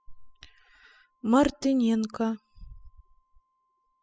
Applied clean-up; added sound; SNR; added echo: classical method spectral subtraction.